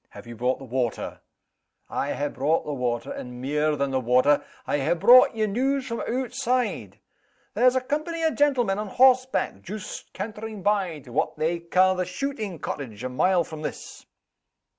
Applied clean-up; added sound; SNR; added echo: none; none; none; none.